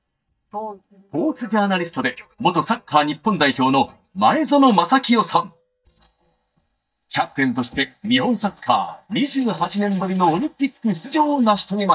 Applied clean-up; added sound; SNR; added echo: neural mask model DeepFilterNet 3.